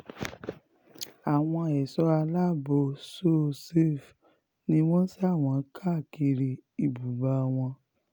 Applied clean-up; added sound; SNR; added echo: none; none; none; none.